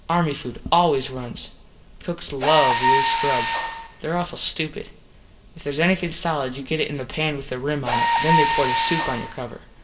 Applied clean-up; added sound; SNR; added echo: none; Mechanisms; 1 dB; reverberation time 0.7 s.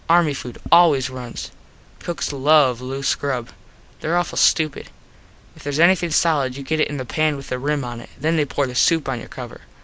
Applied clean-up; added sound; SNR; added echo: none; none; none; none.